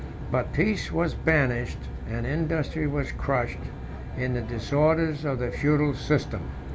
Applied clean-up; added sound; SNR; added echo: none; Aircraft; 8 dB; none.